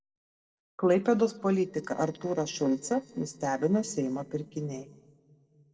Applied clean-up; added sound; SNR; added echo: neural separator model SepFormer DNS4.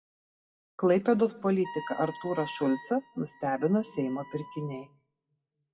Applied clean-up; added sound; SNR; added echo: classical method WPE with log-MMSE.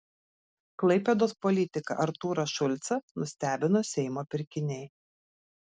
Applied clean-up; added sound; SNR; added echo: none; none; none; none.